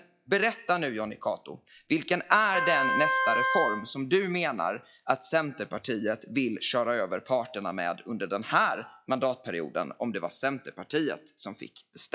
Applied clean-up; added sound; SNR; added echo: classical method log-MMSE.